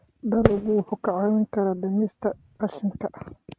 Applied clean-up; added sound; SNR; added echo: neural mask model RNNoise.